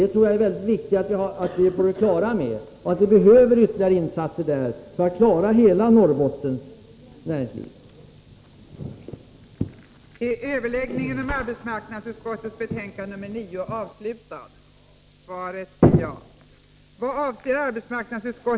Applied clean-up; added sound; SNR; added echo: none; none; none; none.